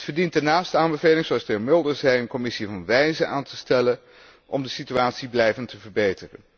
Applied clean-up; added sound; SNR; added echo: none; none; none; none.